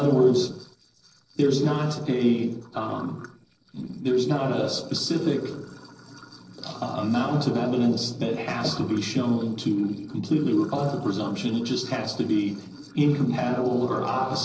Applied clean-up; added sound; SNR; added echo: neural separator model SepFormer DNS4.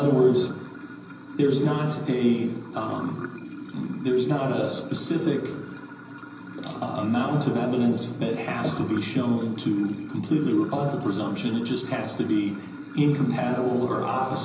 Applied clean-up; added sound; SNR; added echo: none; Sink (filling or washing) / Water; 14 dB; reverberation time 0.5 s.